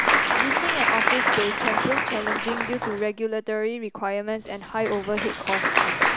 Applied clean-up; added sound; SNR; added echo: none; Applause; -4 dB; none.